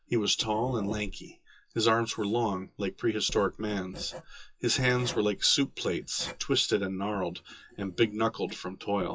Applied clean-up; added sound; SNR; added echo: classical method WPE with log-MMSE.